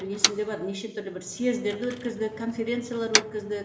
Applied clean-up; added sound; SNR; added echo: none; Motor vehicle (road); 2 dB; reverberation time 1.5 s.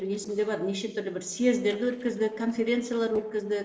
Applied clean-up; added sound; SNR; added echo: neural separator model SepFormer DNS4.